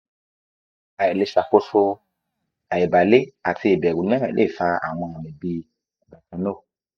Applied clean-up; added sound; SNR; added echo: neural mask model DeepFilterNet 3.